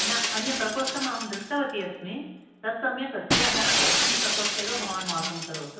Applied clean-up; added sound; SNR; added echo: none; Shatter; -4 dB; reverberation time 0.9 s.